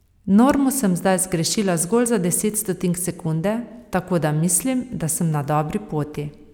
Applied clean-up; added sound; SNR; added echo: none; none; none; none.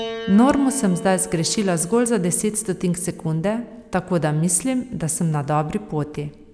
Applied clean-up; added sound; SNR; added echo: none; Piano; 17 dB; none.